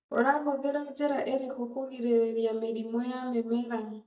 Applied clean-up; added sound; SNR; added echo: neural mask model DeepFilterNet 3.